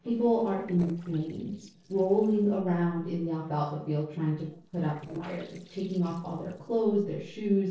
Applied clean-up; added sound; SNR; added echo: neural separator model SepFormer DNS4.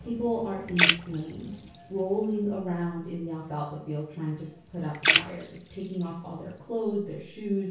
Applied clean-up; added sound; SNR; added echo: none; Splash, splatter; 0 dB; reverberation time 0.6 s.